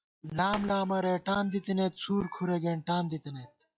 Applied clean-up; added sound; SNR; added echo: classical method log-MMSE.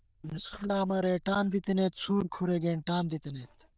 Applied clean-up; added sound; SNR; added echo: neural diffusion model UNIVERSE++.